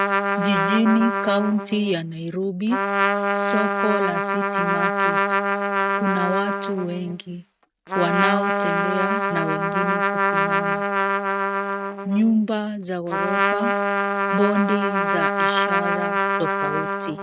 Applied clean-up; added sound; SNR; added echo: neural mask model RNNoise.